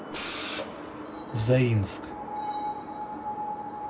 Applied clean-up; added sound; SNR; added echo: none; Screech; 7 dB; reverberation time 0.3 s.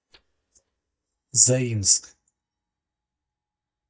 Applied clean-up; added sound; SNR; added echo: neural mask model DeepFilterNet 3.